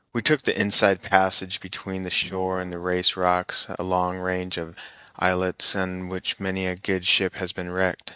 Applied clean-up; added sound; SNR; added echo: neural mask model DeepFilterNet 3.